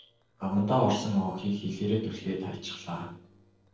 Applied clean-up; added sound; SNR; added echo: neural separator model SepFormer DNS4.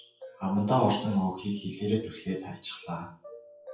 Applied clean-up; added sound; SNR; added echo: classical method WPE with log-MMSE.